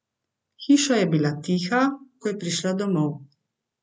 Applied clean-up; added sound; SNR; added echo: none; none; none; none.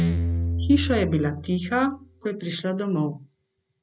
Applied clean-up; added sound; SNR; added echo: none; Guitar; 4 dB; none.